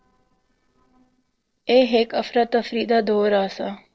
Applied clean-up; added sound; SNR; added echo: neural separator model SepFormer DNS4.